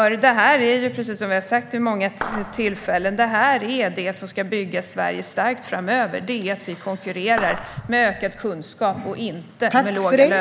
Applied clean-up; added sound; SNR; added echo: none; Clapping; 12 dB; none.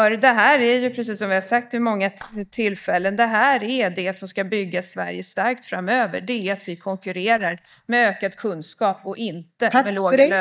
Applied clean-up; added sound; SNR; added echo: neural mask model DeepFilterNet 3.